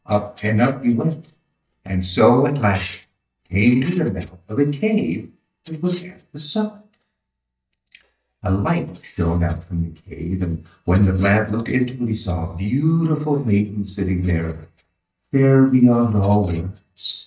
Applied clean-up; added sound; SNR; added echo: neural mask model DeepFilterNet 3.